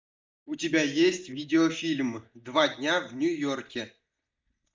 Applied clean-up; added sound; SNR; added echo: neural mask model DeepFilterNet 3.